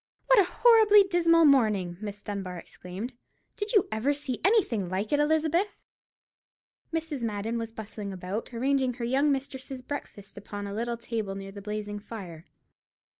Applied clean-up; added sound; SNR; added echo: none; none; none; none.